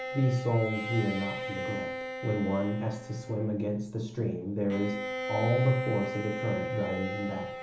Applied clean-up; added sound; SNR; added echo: none; Bowed string instrument; 6 dB; reverberation time 1.2 s.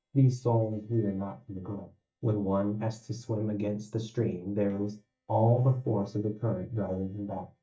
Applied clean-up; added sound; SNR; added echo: neural mask model DeepFilterNet 3.